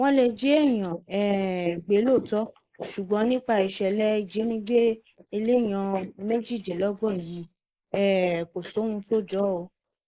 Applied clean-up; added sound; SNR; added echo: neural mask model Resemble Enhance denoiser.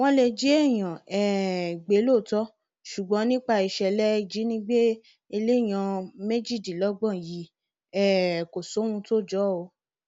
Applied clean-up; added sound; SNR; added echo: none; none; none; none.